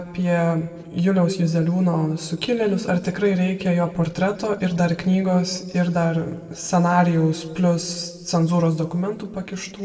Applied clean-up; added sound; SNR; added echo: none; none; none; reverberation time 1.4 s.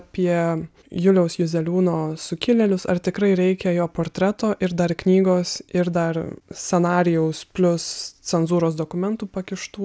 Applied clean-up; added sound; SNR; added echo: none; none; none; none.